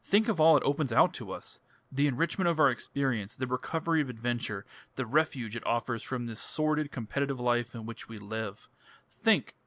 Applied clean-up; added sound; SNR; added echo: none; none; none; none.